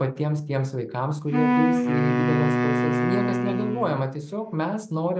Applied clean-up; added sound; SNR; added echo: none; Wind instrument, woodwind instrument; -3 dB; none.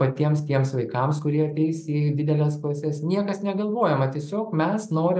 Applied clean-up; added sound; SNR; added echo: none; none; none; none.